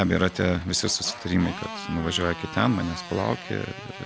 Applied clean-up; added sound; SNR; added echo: none; Motorcycle; 13 dB; none.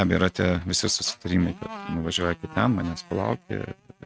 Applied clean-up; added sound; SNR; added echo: neural mask model RNNoise.